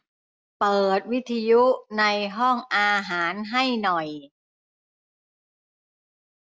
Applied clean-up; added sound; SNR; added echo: none; none; none; none.